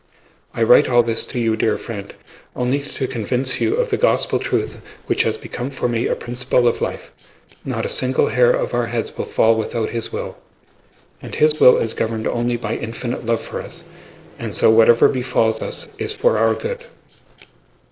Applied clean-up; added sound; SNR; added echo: neural separator model SepFormer DNS4.